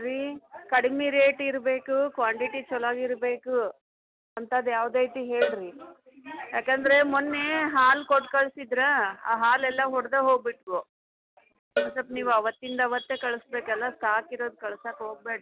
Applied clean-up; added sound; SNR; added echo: none; Cowbell; 11 dB; none.